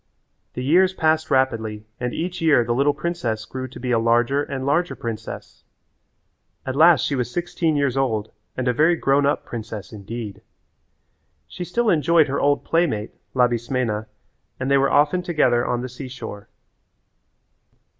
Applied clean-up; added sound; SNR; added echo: none; none; none; none.